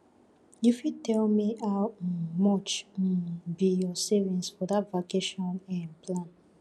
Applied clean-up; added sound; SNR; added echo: none; none; none; none.